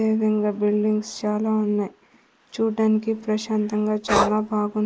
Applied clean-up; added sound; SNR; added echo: neural mask model Resemble Enhance denoiser.